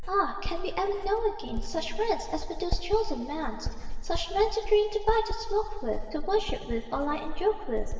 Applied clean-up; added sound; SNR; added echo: none; Writing; 2 dB; reverberation time 2.3 s.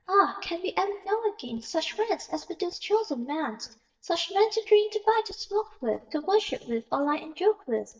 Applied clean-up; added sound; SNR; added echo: neural mask model DeepFilterNet 3.